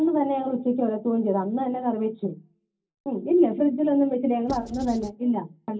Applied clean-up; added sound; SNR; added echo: none; Writing; 14 dB; reverberation time 0.4 s.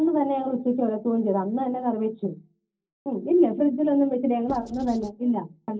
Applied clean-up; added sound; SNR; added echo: neural separator model SepFormer DNS4.